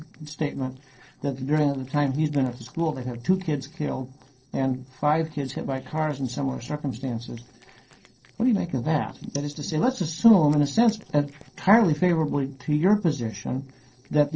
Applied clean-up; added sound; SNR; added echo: neural separator model SepFormer DNS4.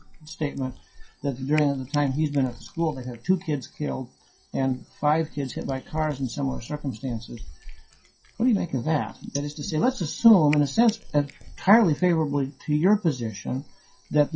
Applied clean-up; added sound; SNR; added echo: classical method WPE with log-MMSE.